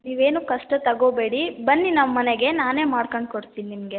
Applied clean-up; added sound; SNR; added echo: none; none; none; none.